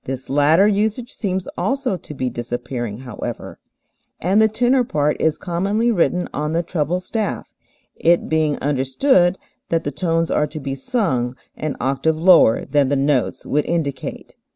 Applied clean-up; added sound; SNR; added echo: none; none; none; none.